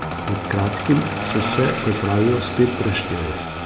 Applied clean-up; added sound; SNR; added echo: none; Engine starting; 4 dB; none.